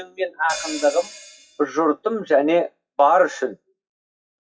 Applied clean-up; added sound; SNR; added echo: classical method WPE with log-MMSE.